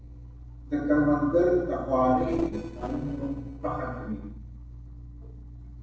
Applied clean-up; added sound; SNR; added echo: neural separator model SepFormer DNS4.